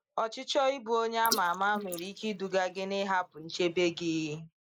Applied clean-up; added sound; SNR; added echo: neural mask model Resemble Enhance denoiser.